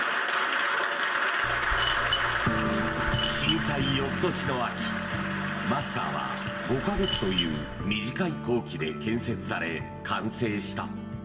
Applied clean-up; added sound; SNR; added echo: none; Coin (dropping); -4 dB; reverberation time 1.3 s.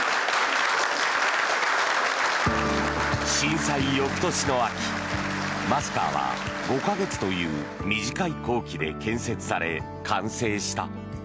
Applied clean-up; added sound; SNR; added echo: none; none; none; none.